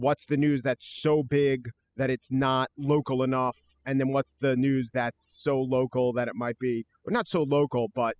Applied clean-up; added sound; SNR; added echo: classical method spectral subtraction.